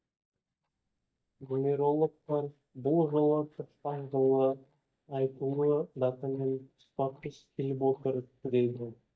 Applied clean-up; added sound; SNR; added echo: neural mask model DeepFilterNet 3.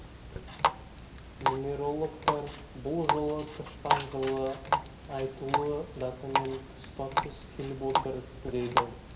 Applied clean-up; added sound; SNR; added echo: none; Water tap, faucet; -2 dB; reverberation time 1.6 s.